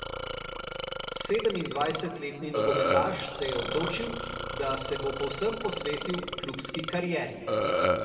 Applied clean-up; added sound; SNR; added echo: none; Burping, eructation; 0 dB; reverberation time 2.0 s.